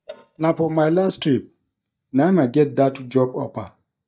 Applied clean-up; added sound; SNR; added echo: neural mask model DeepFilterNet 3.